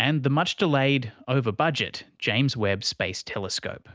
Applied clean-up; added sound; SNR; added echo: none; none; none; none.